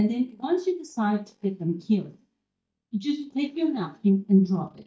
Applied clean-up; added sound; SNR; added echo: neural mask model DeepFilterNet 3.